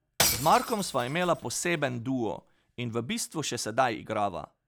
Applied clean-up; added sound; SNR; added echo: none; Shatter / Crushing; 5 dB; none.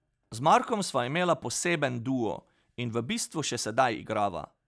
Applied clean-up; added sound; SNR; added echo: none; none; none; none.